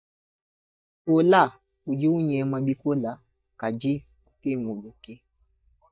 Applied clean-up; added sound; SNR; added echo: neural mask model DeepFilterNet 3.